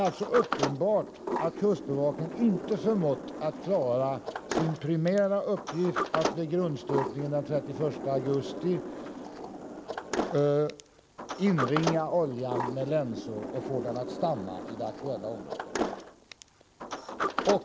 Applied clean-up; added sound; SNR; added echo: none; Sliding door; 5 dB; none.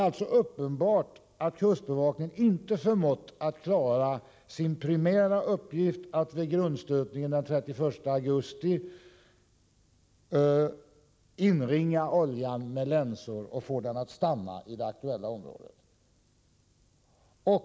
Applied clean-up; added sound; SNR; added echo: none; none; none; none.